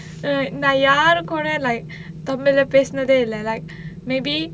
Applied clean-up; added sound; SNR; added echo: none; none; none; none.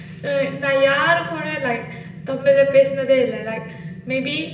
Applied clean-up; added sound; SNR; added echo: none; none; none; reverberation time 0.9 s.